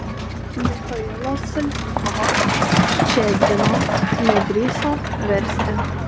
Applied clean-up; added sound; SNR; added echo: none; Truck; -4 dB; none.